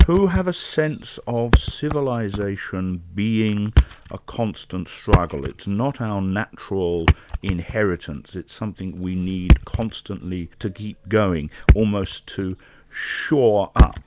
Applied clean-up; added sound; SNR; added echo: none; Thump, thud; -1 dB; none.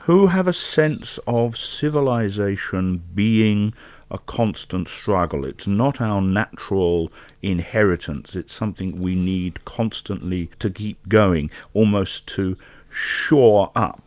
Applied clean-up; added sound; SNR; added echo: none; none; none; none.